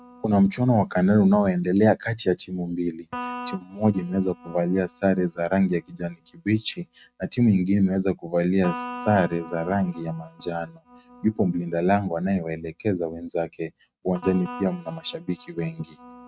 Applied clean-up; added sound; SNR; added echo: neural mask model RNNoise.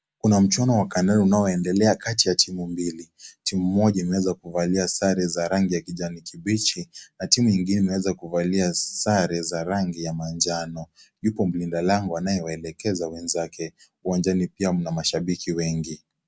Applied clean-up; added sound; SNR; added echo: none; none; none; none.